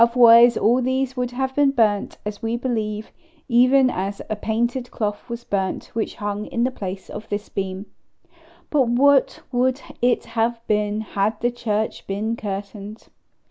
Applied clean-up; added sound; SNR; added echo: none; none; none; none.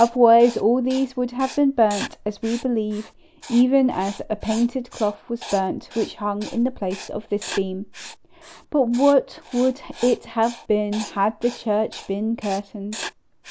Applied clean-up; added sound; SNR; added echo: none; Writing; 17 dB; none.